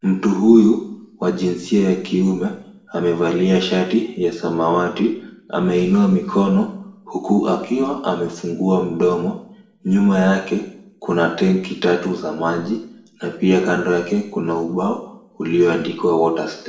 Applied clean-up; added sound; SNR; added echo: none; none; none; reverberation time 0.6 s.